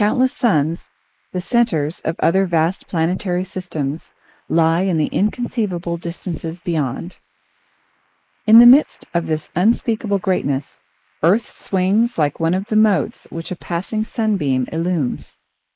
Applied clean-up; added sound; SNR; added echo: neural mask model Resemble Enhance denoiser.